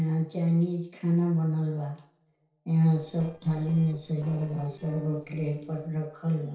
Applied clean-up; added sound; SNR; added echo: neural separator model SepFormer DNS4.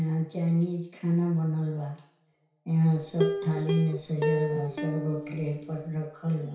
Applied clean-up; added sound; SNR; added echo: none; Plucked string instrument; 4 dB; reverberation time 0.6 s.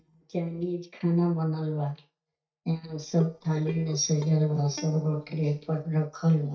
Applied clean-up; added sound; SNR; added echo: neural mask model DeepFilterNet 3.